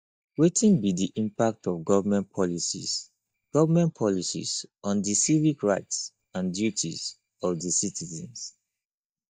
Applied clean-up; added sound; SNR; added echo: neural mask model DeepFilterNet 3.